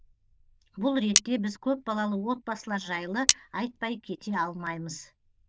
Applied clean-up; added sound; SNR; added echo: neural diffusion model UNIVERSE++.